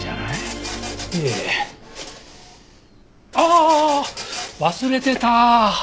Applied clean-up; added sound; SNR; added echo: none; Printer; 14 dB; none.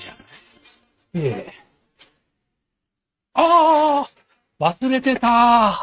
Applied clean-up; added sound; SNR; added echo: neural mask model RNNoise.